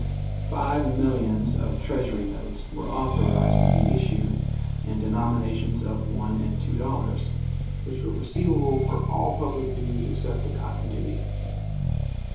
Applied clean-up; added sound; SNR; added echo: none; Accelerating, revving, vroom; -4 dB; reverberation time 0.6 s.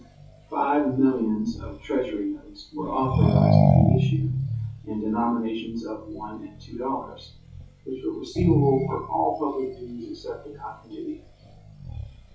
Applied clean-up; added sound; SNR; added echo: classical method WPE with log-MMSE.